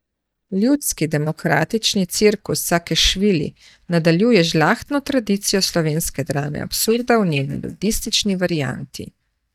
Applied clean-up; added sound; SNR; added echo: neural mask model DeepFilterNet 3.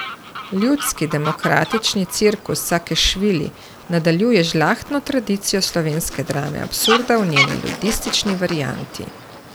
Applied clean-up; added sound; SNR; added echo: none; Fowl; 9 dB; none.